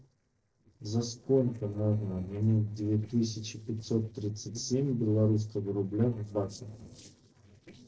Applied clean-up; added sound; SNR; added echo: neural separator model SepFormer DNS4.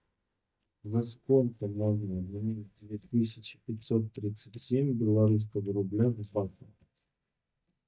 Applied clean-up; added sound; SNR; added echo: neural mask model DeepFilterNet 3.